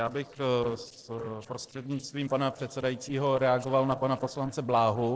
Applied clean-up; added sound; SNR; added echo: neural separator model SepFormer DNS4.